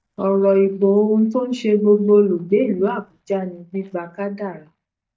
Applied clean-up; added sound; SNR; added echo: neural mask model DeepFilterNet 3.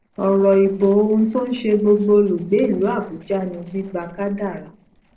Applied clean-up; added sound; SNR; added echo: neural separator model SepFormer DNS4.